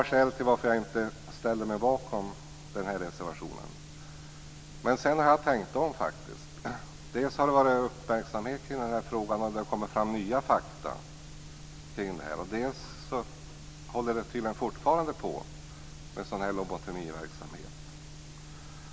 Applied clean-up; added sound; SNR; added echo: none; none; none; none.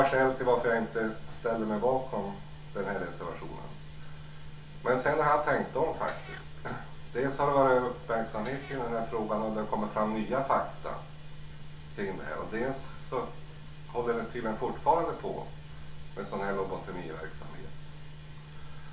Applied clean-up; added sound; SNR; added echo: none; Meow; 18 dB; reverberation time 0.3 s.